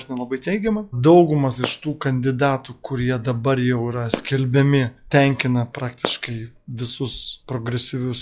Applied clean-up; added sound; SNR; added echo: classical method log-MMSE.